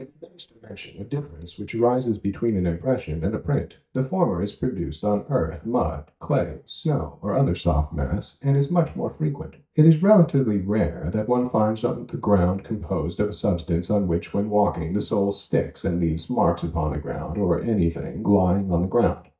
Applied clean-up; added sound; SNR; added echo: neural mask model DeepFilterNet 3.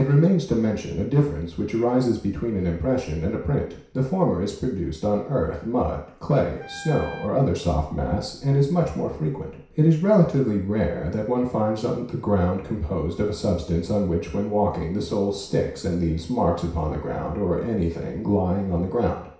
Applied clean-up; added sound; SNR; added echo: none; Wind instrument, woodwind instrument; 17 dB; reverberation time 0.6 s.